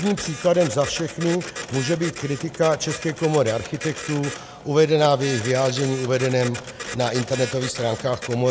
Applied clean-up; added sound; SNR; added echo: none; Printer; 12 dB; none.